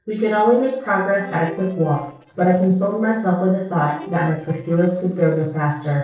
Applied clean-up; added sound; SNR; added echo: neural separator model SepFormer DNS4.